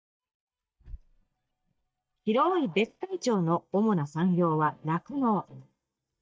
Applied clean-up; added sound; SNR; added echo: neural mask model DeepFilterNet 3.